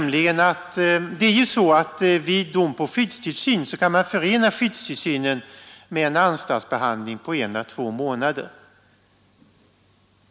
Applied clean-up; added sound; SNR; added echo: none; none; none; none.